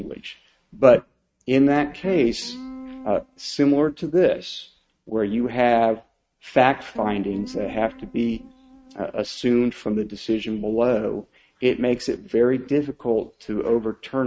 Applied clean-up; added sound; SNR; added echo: neural mask model RNNoise.